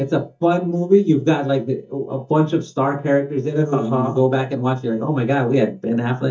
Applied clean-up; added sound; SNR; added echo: neural mask model DeepFilterNet 3.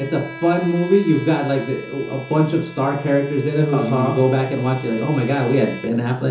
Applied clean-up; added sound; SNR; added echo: none; Bowed string instrument; 18 dB; reverberation time 0.6 s.